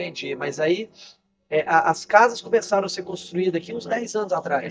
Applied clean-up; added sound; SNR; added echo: neural mask model DeepFilterNet 3.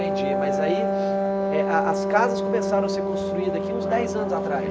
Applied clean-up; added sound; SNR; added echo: none; Wind instrument, woodwind instrument; -2 dB; none.